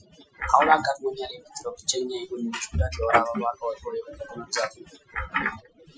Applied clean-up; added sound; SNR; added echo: classical method Wiener filter.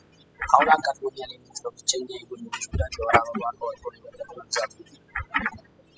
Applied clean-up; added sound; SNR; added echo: classical method spectral subtraction.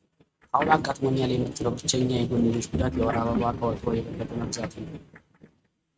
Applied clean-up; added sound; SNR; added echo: neural mask model RNNoise.